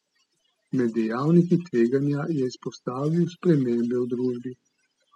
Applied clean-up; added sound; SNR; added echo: classical method spectral subtraction.